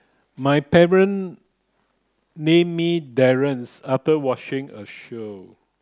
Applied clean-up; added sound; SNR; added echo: none; none; none; none.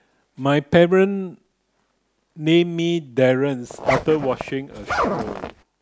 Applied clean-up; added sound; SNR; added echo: none; Zipper (clothing); 5 dB; none.